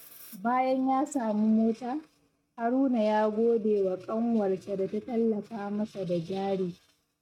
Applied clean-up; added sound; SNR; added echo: neural mask model RNNoise.